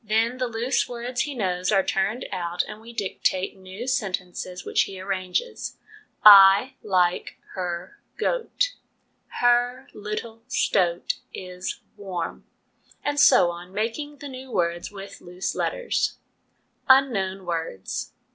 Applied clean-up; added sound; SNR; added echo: none; none; none; none.